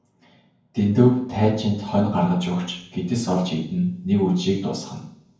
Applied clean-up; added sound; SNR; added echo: none; none; none; reverberation time 0.9 s.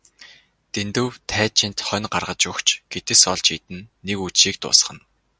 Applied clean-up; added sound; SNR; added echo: none; none; none; none.